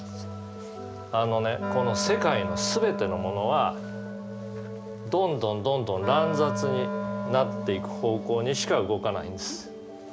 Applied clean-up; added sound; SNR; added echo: none; Wind instrument, woodwind instrument; 7 dB; none.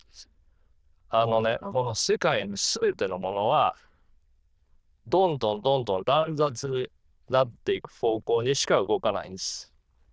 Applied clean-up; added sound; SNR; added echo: neural diffusion model UNIVERSE++.